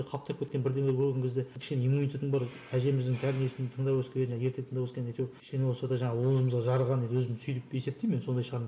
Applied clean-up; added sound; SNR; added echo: none; none; none; none.